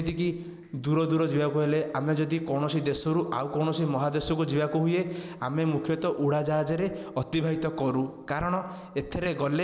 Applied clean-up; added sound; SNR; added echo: none; none; none; none.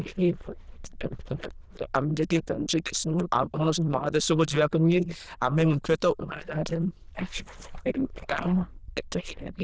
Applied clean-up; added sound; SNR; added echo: neural diffusion model UNIVERSE++.